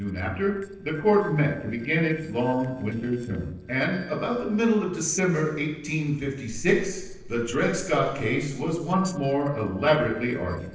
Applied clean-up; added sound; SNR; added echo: neural separator model SepFormer DNS4.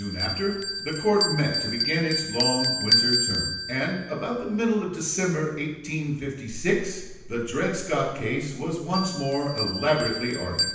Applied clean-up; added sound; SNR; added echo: none; Bell; 3 dB; reverberation time 0.9 s.